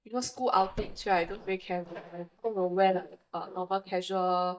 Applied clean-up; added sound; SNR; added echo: neural mask model DeepFilterNet 3.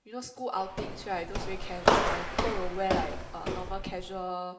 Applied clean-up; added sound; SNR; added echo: none; Walk, footsteps; -5 dB; reverberation time 0.7 s.